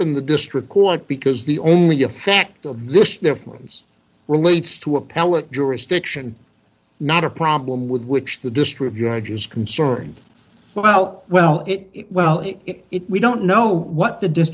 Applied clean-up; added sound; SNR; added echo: none; none; none; none.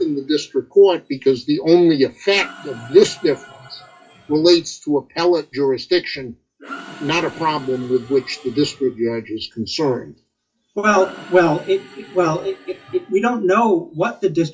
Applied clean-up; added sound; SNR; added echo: classical method WPE with log-MMSE.